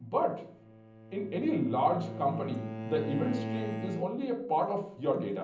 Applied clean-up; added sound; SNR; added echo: none; Bowed string instrument; 9 dB; reverberation time 0.6 s.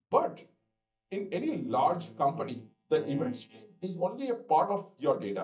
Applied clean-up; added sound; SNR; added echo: neural mask model DeepFilterNet 3.